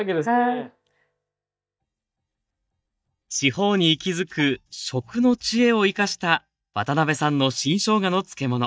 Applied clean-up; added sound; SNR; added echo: neural mask model DeepFilterNet 3.